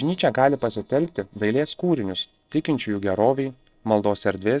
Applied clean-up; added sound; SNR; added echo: neural separator model SepFormer DNS4.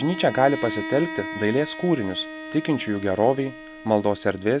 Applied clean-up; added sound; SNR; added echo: none; Bowed string instrument; 11 dB; none.